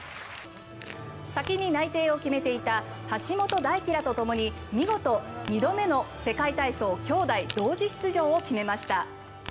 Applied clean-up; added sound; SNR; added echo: none; Crack / Crackle; 17 dB; none.